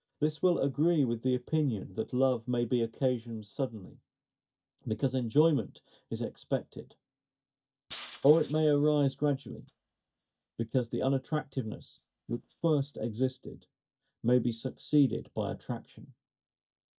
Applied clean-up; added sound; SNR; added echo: neural mask model DeepFilterNet 3.